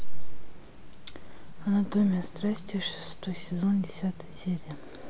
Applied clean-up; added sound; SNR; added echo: none; none; none; none.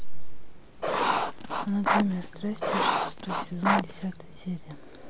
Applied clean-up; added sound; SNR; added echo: none; Writing; -1 dB; none.